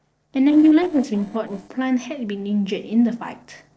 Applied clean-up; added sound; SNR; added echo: neural separator model SepFormer DNS4.